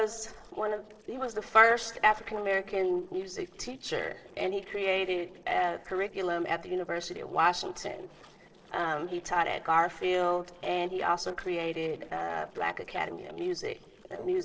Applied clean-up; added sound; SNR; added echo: neural separator model SepFormer DNS4.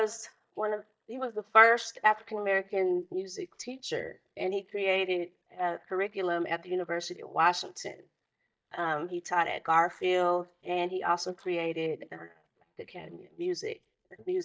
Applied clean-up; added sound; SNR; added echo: neural mask model DeepFilterNet 3.